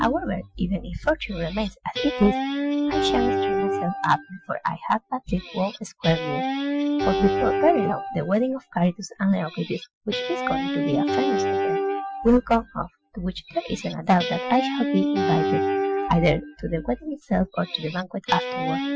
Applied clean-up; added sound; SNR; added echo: classical method Wiener filter.